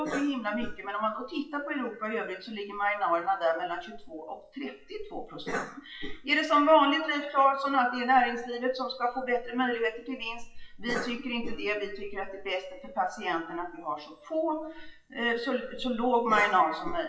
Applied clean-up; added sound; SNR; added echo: classical method WPE with log-MMSE.